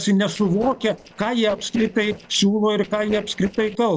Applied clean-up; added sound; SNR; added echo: neural separator model SepFormer DNS4.